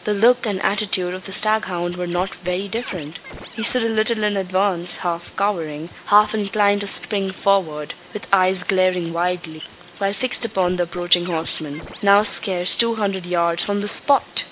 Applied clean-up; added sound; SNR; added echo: none; Scratching (performance technique); 17 dB; none.